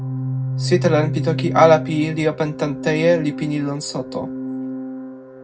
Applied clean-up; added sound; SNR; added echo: none; Organ; 6 dB; reverberation time 0.4 s.